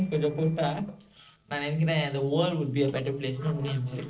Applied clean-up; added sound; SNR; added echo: neural separator model SepFormer DNS4.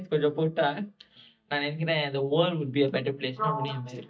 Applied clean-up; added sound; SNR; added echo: neural mask model DeepFilterNet 3.